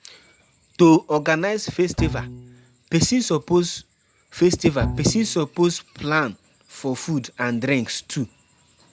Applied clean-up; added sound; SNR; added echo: none; Bowed string instrument; 8 dB; none.